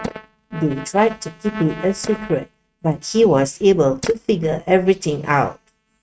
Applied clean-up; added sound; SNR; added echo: neural mask model RNNoise.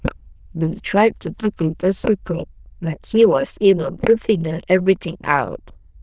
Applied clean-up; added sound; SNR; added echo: neural diffusion model UNIVERSE++.